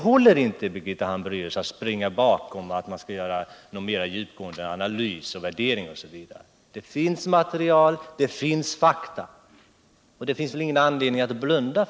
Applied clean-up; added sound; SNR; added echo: none; none; none; none.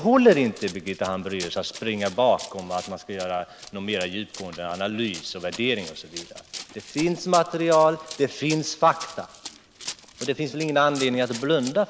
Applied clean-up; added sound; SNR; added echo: none; Run; 17 dB; none.